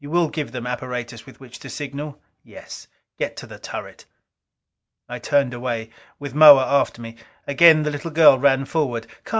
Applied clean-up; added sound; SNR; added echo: none; none; none; none.